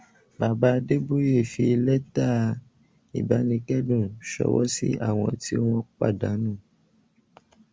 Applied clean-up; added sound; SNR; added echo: none; none; none; none.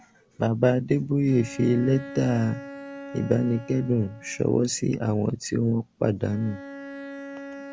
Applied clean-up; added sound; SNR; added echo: none; Bowed string instrument; 16 dB; none.